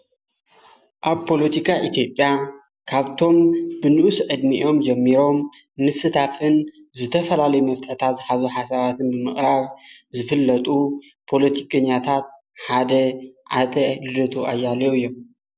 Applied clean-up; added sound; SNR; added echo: none; none; none; none.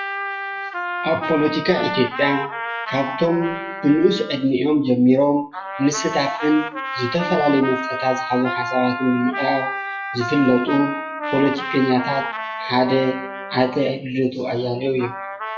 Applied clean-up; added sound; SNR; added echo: classical method WPE with log-MMSE.